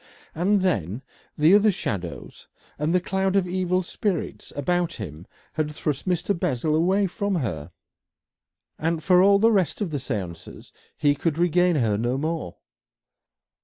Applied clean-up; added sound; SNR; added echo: neural mask model Resemble Enhance denoiser.